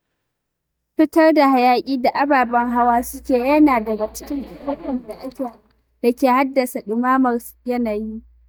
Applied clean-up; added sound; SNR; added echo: neural mask model DeepFilterNet 3.